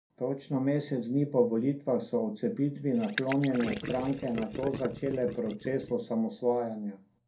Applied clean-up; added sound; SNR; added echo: none; Gurgling; 9 dB; reverberation time 0.2 s.